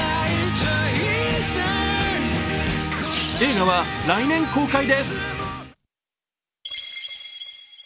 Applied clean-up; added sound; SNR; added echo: none; none; none; none.